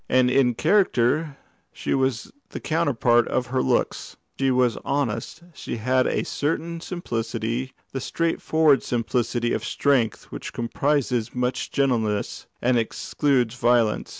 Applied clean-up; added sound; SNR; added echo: none; none; none; none.